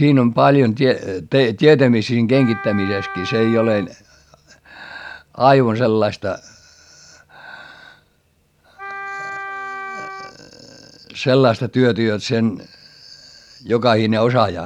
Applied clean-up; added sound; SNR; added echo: none; Wind instrument, woodwind instrument; 12 dB; none.